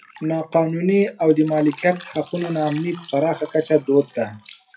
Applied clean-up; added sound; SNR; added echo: classical method WPE with log-MMSE.